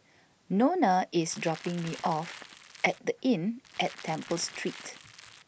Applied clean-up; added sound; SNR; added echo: none; Crackle; 16 dB; none.